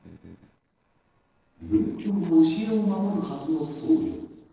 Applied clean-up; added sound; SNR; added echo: neural separator model SepFormer DNS4.